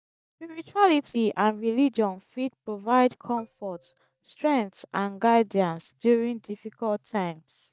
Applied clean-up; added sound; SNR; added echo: neural mask model DeepFilterNet 3.